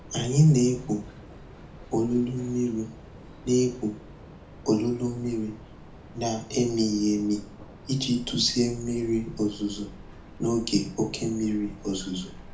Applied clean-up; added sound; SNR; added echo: none; Train; 17 dB; reverberation time 0.4 s.